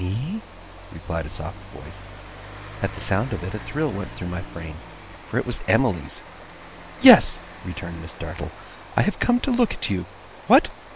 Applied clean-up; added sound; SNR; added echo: none; Rain; 15 dB; none.